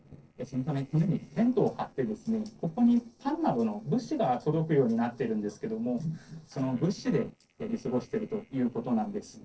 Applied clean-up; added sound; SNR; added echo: neural separator model SepFormer DNS4.